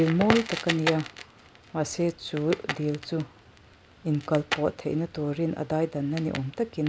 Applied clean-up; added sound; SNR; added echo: none; Crackle; 8 dB; none.